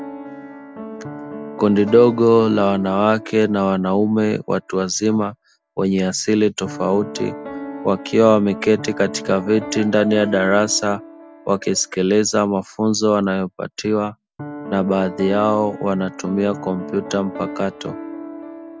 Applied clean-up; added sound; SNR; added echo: none; Piano; 14 dB; none.